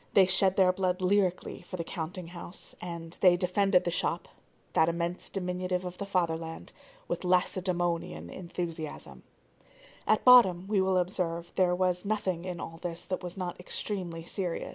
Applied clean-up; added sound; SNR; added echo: none; none; none; none.